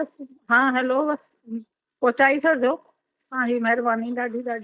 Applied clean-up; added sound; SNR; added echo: neural mask model DeepFilterNet 3.